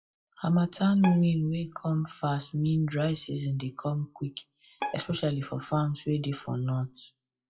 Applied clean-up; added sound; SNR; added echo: classical method WPE with log-MMSE.